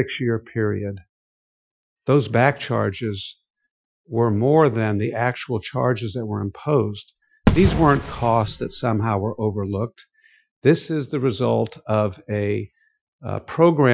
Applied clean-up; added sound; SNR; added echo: classical method Wiener filter.